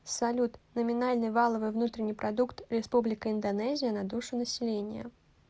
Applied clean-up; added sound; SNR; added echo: none; none; none; none.